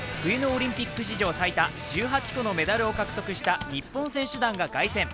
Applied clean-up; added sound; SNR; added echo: none; Computer keyboard; 16 dB; none.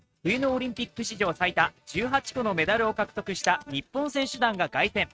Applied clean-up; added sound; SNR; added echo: neural mask model RNNoise.